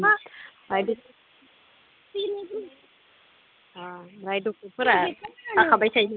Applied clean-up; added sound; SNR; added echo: none; none; none; none.